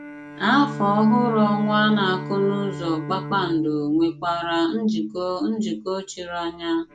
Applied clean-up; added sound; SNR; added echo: none; Bowed string instrument; 12 dB; none.